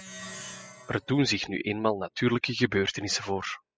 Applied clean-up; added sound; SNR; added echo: classical method spectral subtraction.